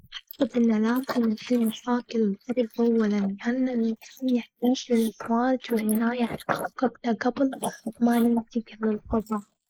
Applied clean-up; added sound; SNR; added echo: neural mask model Resemble Enhance denoiser.